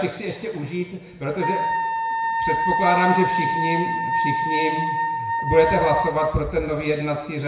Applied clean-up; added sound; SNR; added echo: none; Wind instrument, woodwind instrument; 1 dB; reverberation time 0.9 s.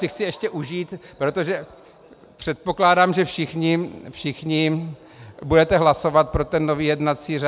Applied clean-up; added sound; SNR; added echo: none; none; none; none.